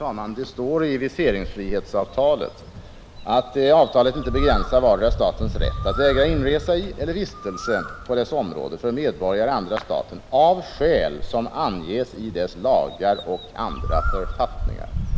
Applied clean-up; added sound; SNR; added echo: none; Bird; 7 dB; none.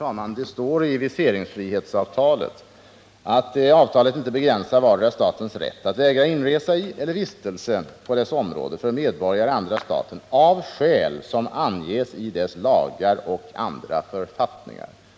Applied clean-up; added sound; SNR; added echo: none; none; none; none.